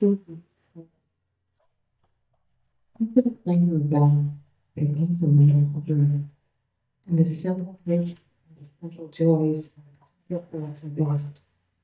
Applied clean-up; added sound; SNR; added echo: neural mask model DeepFilterNet 3.